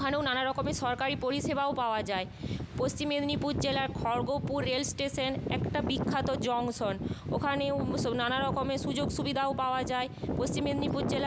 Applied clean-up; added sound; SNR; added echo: none; none; none; none.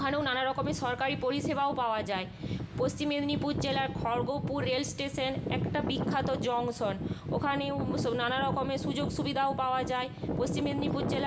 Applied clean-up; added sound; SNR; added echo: none; none; none; reverberation time 0.6 s.